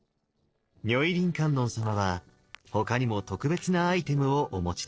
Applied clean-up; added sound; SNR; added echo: neural separator model SepFormer DNS4.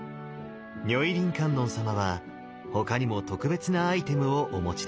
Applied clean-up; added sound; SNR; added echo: none; none; none; none.